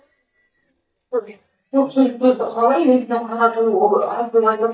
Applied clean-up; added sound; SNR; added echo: neural mask model DeepFilterNet 3.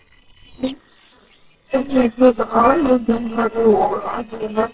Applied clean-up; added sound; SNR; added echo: neural separator model SepFormer WHAMR!.